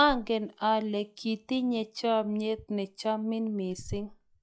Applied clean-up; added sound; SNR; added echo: classical method log-MMSE.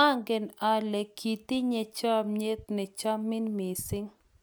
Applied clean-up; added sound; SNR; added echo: none; none; none; none.